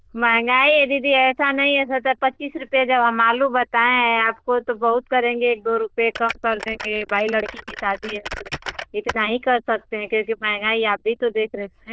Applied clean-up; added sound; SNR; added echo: neural diffusion model UNIVERSE++.